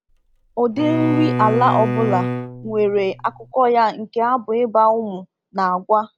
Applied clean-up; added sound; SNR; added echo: none; Bowed string instrument; 5 dB; none.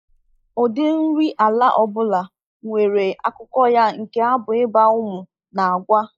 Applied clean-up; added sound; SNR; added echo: neural mask model Resemble Enhance denoiser.